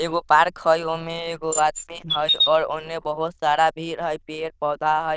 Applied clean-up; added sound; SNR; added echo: neural diffusion model UNIVERSE++.